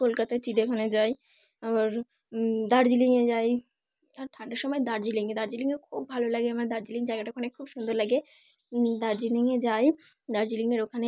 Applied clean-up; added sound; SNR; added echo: none; none; none; none.